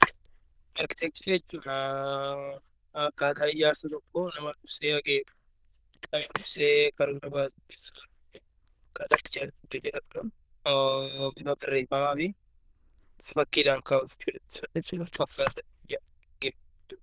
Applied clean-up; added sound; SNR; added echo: neural diffusion model UNIVERSE++.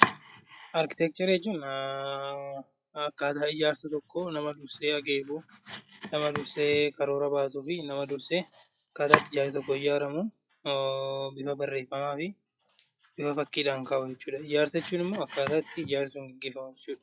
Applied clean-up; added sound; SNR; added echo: classical method log-MMSE.